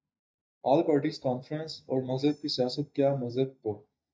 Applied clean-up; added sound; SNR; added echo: neural mask model DeepFilterNet 3.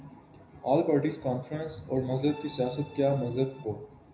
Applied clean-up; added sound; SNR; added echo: none; Accordion; 19 dB; reverberation time 0.5 s.